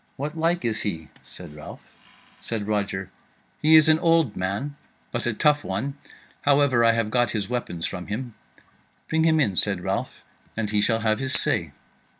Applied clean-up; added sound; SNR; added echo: none; Tap / Glass; 17 dB; none.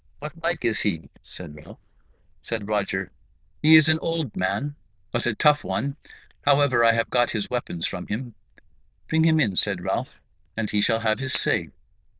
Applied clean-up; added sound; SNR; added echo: neural diffusion model UNIVERSE++.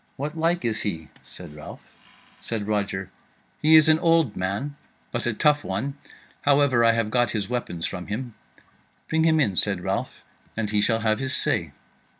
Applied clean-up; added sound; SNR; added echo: none; none; none; none.